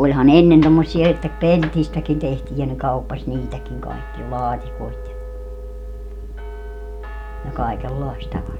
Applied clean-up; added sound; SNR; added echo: none; none; none; none.